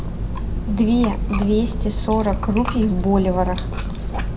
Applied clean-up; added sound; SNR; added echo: none; Chewing, mastication; 2 dB; reverberation time 1.3 s.